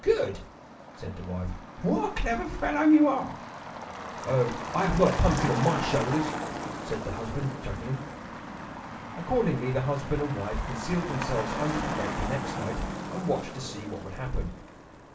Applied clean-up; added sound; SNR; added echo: none; Motor vehicle (road); 7 dB; reverberation time 0.3 s.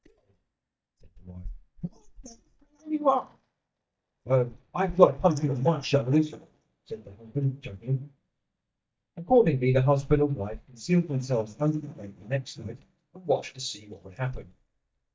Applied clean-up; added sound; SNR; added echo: neural mask model DeepFilterNet 3.